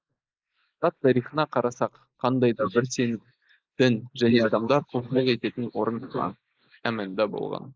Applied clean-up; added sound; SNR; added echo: neural mask model Resemble Enhance denoiser.